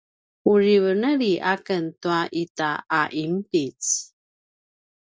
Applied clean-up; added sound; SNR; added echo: none; none; none; none.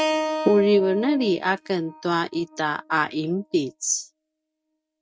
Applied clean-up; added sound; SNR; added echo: neural mask model RNNoise.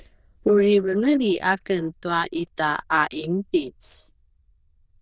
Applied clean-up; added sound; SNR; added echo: neural diffusion model UNIVERSE++.